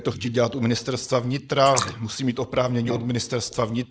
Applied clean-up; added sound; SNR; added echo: neural mask model Resemble Enhance denoiser.